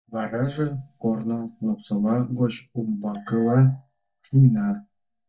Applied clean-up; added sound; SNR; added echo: neural mask model DeepFilterNet 3.